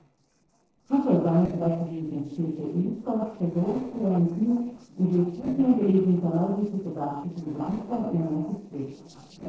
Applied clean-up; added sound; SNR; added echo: neural separator model SepFormer DNS4.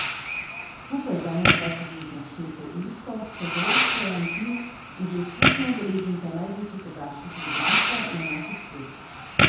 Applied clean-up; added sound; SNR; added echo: none; Fireworks; -4 dB; reverberation time 0.8 s.